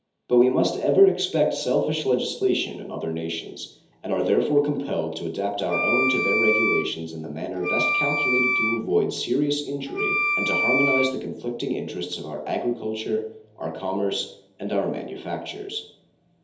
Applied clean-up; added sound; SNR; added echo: none; Wind instrument, woodwind instrument; -1 dB; reverberation time 1.2 s.